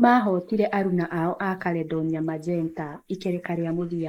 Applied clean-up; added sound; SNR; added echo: neural mask model Resemble Enhance denoiser.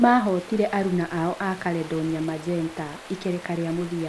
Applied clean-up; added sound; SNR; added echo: none; Stream; 17 dB; none.